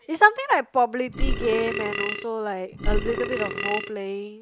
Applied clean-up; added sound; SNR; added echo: none; Burping, eructation; 2 dB; none.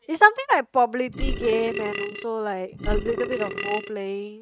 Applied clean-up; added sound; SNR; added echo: neural mask model RNNoise.